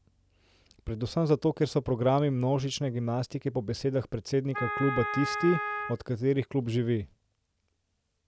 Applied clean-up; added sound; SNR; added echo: none; Wind instrument, woodwind instrument; 5 dB; none.